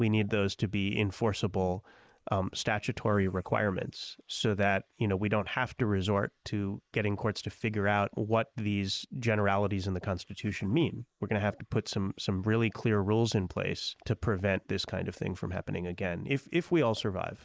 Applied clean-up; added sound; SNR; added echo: neural mask model Resemble Enhance denoiser.